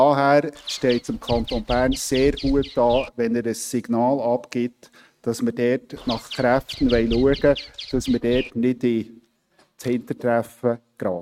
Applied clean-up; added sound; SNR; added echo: neural mask model RNNoise.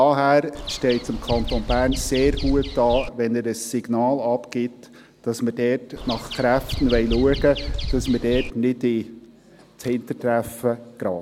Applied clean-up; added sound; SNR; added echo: none; Bird vocalization, bird call, bird song; 5 dB; none.